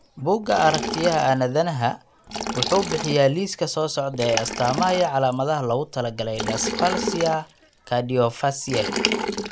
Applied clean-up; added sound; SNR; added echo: none; Liquid; 7 dB; none.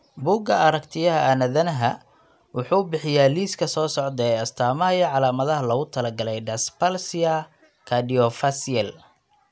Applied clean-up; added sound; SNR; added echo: none; none; none; none.